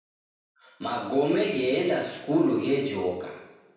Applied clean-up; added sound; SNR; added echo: none; none; none; reverberation time 0.9 s.